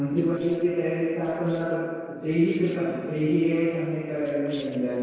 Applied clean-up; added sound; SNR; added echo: neural separator model SepFormer DNS4.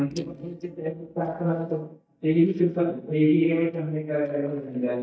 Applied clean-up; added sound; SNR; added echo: neural mask model DeepFilterNet 3.